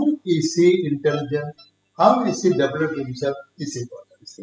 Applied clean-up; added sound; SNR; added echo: classical method spectral subtraction.